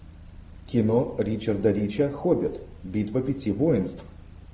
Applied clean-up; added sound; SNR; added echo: none; none; none; none.